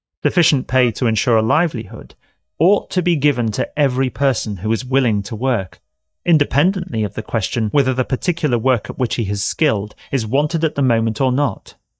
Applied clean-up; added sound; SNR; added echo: neural mask model DeepFilterNet 3.